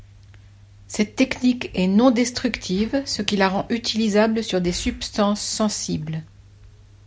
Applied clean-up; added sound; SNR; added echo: none; none; none; none.